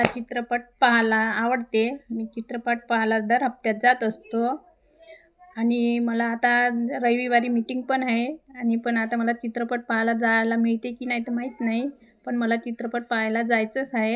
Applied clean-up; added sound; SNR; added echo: none; none; none; none.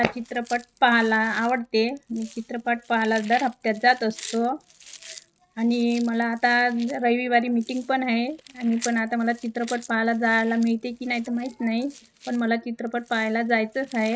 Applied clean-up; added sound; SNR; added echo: neural mask model RNNoise.